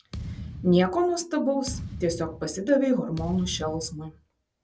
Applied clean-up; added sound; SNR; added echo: none; Thump, thud; 12 dB; none.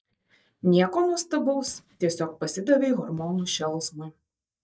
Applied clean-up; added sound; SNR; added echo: neural mask model DeepFilterNet 3.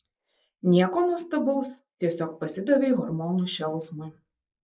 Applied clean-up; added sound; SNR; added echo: neural mask model Resemble Enhance denoiser.